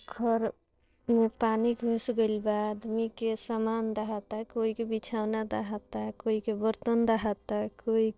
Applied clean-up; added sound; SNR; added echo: neural separator model SepFormer DNS4.